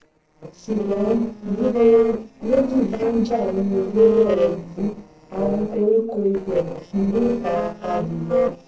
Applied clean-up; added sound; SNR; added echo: neural separator model SepFormer DNS4.